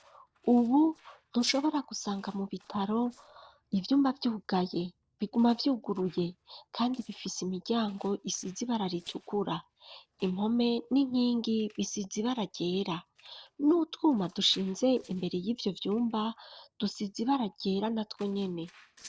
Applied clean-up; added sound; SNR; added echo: neural separator model SepFormer DNS4.